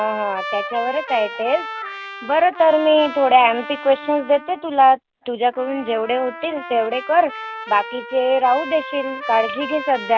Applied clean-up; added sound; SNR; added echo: none; Trumpet; 12 dB; none.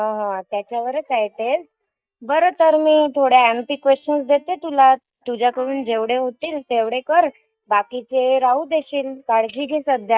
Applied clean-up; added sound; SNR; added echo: neural mask model DeepFilterNet 3.